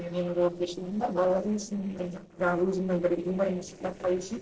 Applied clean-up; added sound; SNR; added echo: neural separator model SepFormer DNS4.